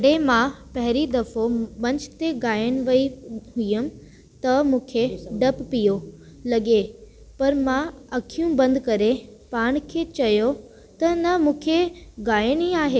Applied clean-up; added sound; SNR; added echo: none; none; none; none.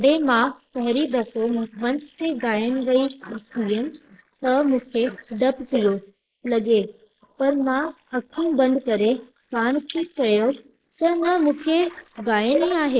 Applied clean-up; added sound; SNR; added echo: neural mask model Resemble Enhance denoiser.